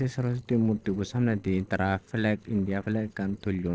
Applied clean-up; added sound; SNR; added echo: neural separator model SepFormer DNS4.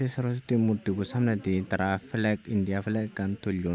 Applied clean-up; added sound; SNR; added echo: none; none; none; none.